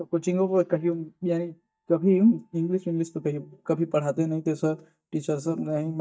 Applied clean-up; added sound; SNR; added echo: neural mask model DeepFilterNet 3.